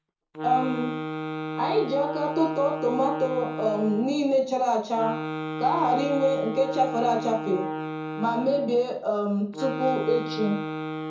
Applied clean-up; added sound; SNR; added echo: none; Wind instrument, woodwind instrument; 7 dB; reverberation time 0.5 s.